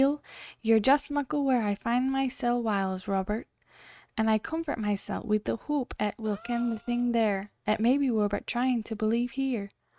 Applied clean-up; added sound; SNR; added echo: neural mask model RNNoise.